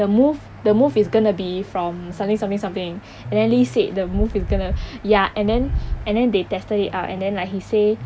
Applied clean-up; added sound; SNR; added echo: none; Electric guitar; 19 dB; none.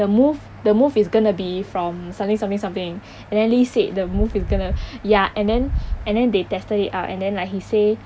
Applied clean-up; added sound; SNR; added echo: none; none; none; none.